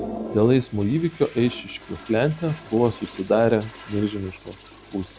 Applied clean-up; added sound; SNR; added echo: none; Toilet flush; 16 dB; none.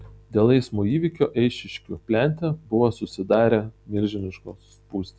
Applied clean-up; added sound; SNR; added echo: none; none; none; none.